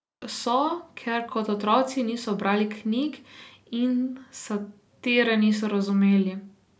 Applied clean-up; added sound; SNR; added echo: none; none; none; none.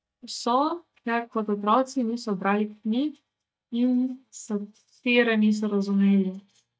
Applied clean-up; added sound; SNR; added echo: neural mask model DeepFilterNet 3.